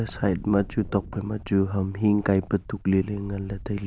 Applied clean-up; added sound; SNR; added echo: none; Wind; 17 dB; none.